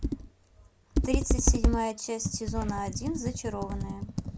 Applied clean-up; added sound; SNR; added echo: none; Computer keyboard; -4 dB; none.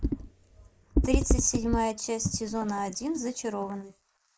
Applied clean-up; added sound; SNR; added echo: neural mask model Resemble Enhance denoiser.